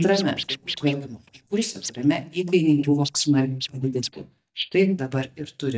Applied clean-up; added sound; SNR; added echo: neural mask model DeepFilterNet 3.